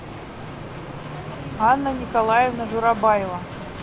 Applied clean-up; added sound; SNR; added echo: none; Bicycle; 10 dB; none.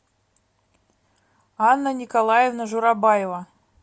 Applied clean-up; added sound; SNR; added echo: none; none; none; none.